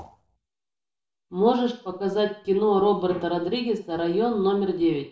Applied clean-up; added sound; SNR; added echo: none; none; none; reverberation time 0.4 s.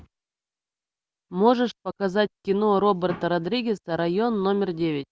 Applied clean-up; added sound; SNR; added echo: none; none; none; none.